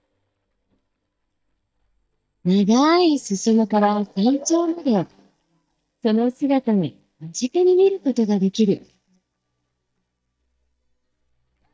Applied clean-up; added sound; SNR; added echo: neural mask model DeepFilterNet 3.